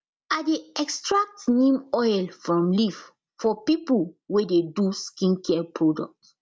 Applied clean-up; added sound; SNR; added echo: none; none; none; none.